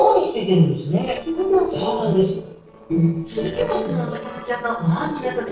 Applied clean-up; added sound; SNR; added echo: neural separator model SepFormer DNS4.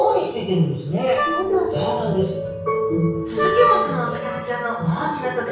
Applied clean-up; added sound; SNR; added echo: none; Wind instrument, woodwind instrument; 5 dB; reverberation time 0.6 s.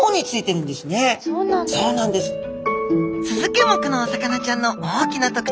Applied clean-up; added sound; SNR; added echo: none; none; none; none.